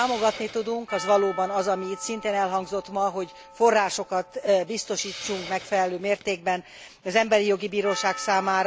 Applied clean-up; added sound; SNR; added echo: none; Percussion + Hiss; 15 dB; none.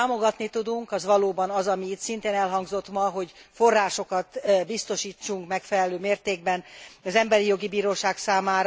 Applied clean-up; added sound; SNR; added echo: none; none; none; none.